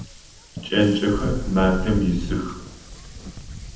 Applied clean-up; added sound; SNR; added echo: none; Wind; 7 dB; reverberation time 0.8 s.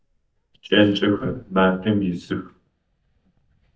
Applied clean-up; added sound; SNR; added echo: neural mask model DeepFilterNet 3.